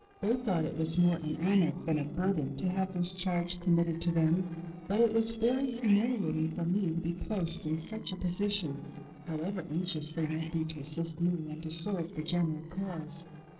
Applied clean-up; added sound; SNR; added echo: neural separator model SepFormer DNS4.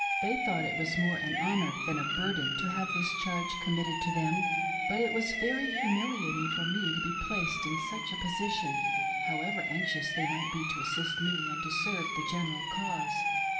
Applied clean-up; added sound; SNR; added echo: none; Siren; -2 dB; reverberation time 2.4 s.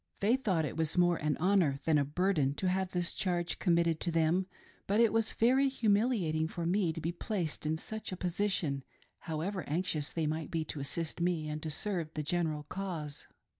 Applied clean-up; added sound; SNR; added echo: none; none; none; none.